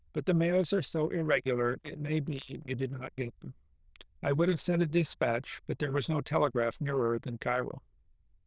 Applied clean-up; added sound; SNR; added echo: neural diffusion model UNIVERSE++.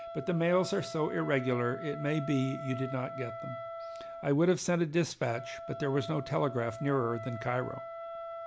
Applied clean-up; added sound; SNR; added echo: none; Wind instrument, woodwind instrument; 11 dB; none.